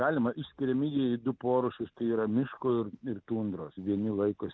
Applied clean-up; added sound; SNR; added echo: none; none; none; none.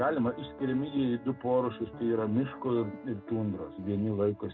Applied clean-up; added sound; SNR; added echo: none; Piano; 15 dB; reverberation time 0.2 s.